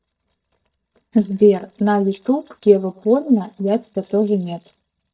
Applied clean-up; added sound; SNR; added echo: neural mask model DeepFilterNet 3.